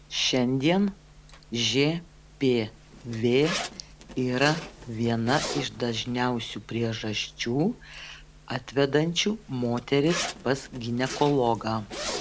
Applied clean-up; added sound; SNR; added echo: none; Zipper (clothing); 13 dB; none.